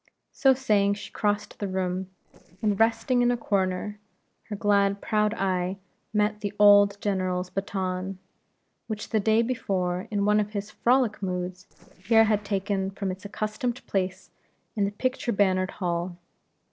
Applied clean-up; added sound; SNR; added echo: neural separator model SepFormer DNS4.